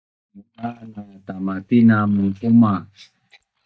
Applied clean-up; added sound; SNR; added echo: neural mask model DeepFilterNet 3.